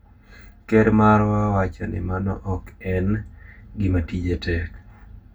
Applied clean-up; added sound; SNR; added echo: none; none; none; reverberation time 0.1 s.